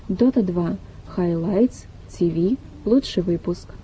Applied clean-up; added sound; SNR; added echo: none; none; none; none.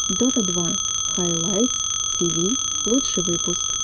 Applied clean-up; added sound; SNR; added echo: none; Telephone; -2 dB; none.